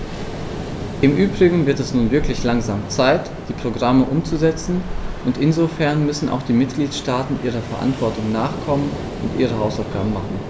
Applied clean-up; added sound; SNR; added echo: none; Ocean; 8 dB; none.